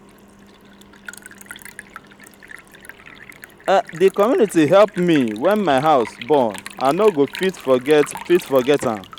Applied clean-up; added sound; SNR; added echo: none; Liquid; 19 dB; none.